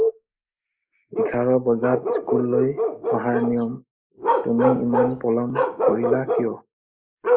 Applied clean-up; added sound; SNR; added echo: neural mask model Resemble Enhance denoiser.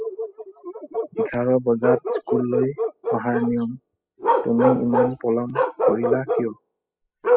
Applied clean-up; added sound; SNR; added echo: classical method spectral subtraction.